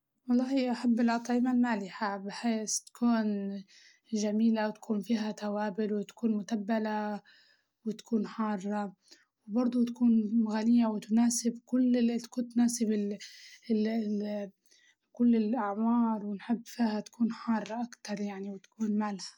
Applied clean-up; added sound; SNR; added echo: none; none; none; none.